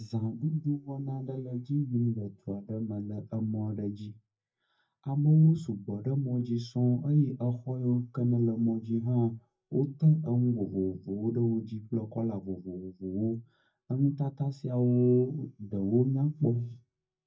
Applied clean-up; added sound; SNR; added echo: neural mask model DeepFilterNet 3.